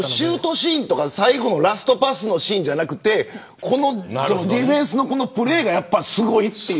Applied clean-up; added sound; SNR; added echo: none; none; none; none.